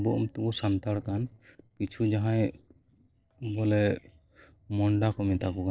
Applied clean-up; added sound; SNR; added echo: neural separator model SepFormer DNS4.